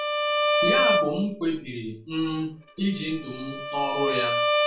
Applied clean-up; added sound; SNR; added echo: none; Bowed string instrument; -3 dB; reverberation time 0.3 s.